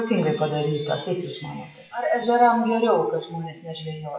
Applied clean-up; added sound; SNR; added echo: classical method WPE with log-MMSE.